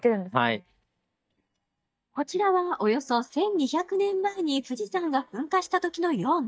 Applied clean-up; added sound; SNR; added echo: neural mask model DeepFilterNet 3.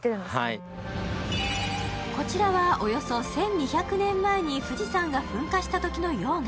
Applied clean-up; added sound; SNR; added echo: none; Wind instrument, woodwind instrument; 17 dB; none.